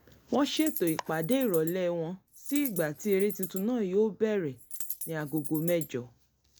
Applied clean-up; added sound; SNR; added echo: none; Coin (dropping); 9 dB; none.